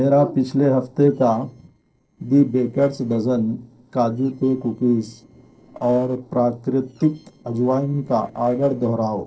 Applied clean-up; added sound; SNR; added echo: neural separator model SepFormer DNS4.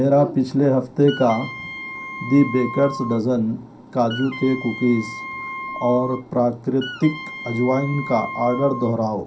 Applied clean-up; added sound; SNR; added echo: none; Wind instrument, woodwind instrument; 12 dB; reverberation time 0.3 s.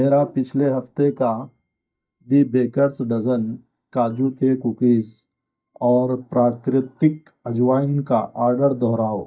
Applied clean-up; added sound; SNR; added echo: neural mask model DeepFilterNet 3.